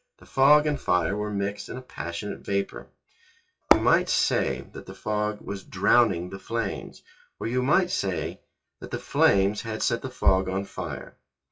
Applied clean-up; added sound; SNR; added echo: classical method WPE with log-MMSE.